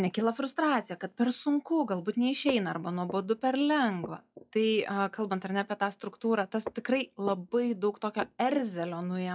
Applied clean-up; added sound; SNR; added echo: classical method log-MMSE.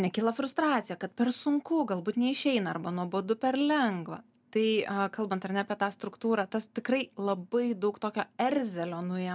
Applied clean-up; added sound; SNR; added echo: none; none; none; none.